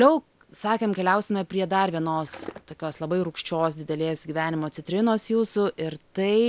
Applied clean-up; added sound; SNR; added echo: none; Skateboard; 15 dB; none.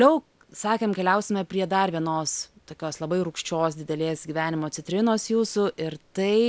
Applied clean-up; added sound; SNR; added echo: none; none; none; none.